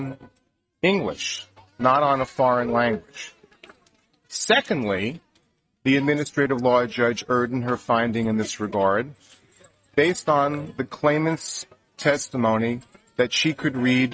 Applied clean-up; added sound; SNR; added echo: neural mask model RNNoise.